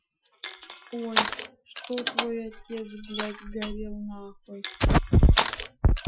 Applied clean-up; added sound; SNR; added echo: classical method Wiener filter.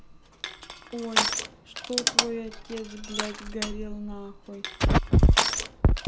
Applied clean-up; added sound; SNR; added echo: none; Crushing; 4 dB; none.